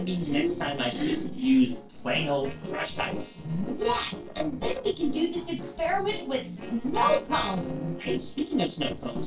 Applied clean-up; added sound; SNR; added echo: neural separator model SepFormer DNS4.